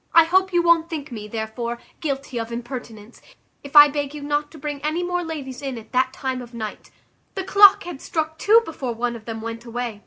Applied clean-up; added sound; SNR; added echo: none; none; none; none.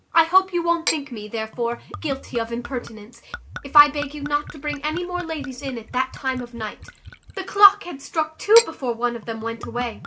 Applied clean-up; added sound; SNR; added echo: none; Gurgling / Chink, clink / Liquid; 14 dB; reverberation time 0.2 s.